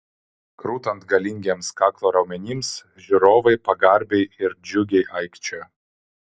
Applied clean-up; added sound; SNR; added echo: none; none; none; none.